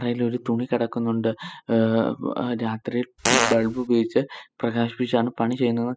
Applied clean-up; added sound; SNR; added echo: classical method spectral subtraction.